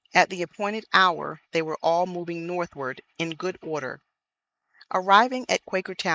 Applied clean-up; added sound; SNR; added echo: neural mask model Resemble Enhance denoiser.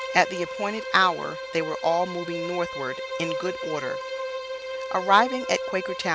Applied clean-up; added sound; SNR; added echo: none; Bowed string instrument; 6 dB; none.